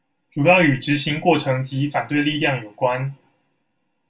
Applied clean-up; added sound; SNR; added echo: none; none; none; reverberation time 0.1 s.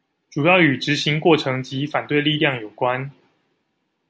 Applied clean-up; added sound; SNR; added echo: none; none; none; none.